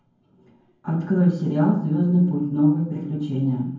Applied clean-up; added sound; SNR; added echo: none; none; none; reverberation time 0.9 s.